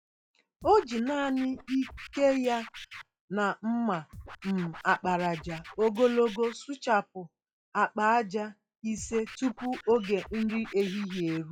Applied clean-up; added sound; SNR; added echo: classical method log-MMSE.